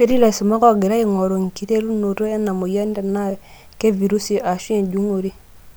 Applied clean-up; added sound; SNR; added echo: none; none; none; none.